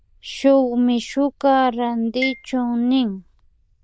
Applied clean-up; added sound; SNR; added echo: neural diffusion model UNIVERSE++.